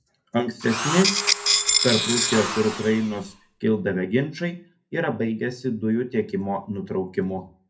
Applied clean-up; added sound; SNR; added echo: none; Tools; -1 dB; reverberation time 0.3 s.